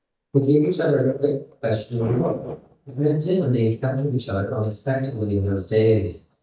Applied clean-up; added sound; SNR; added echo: neural mask model DeepFilterNet 3.